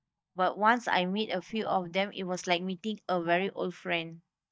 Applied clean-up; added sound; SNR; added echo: neural mask model DeepFilterNet 3.